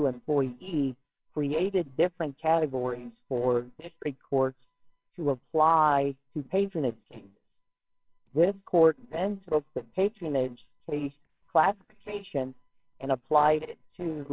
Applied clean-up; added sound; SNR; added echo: neural separator model SepFormer WHAMR!.